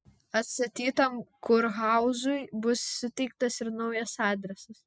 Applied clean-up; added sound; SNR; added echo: none; none; none; none.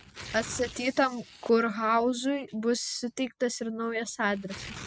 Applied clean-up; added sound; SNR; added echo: none; Tearing; 18 dB; none.